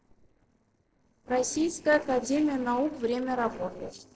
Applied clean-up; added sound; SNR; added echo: neural separator model SepFormer DNS4.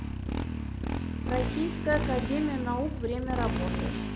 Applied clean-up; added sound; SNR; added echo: none; Motorcycle; -2 dB; none.